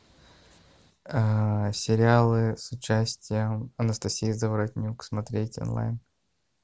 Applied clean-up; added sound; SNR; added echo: none; none; none; none.